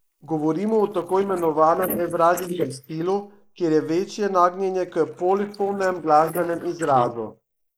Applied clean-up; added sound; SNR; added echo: neural mask model Resemble Enhance denoiser.